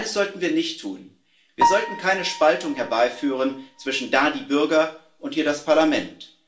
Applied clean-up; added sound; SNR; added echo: none; Piano; 6 dB; reverberation time 0.3 s.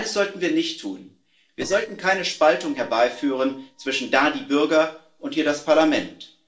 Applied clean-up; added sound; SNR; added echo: neural separator model SepFormer DNS4.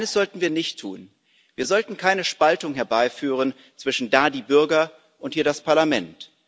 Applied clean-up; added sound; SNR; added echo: none; none; none; none.